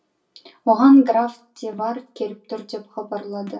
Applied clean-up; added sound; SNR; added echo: none; none; none; reverberation time 0.2 s.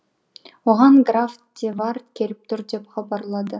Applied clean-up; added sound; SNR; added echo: none; none; none; none.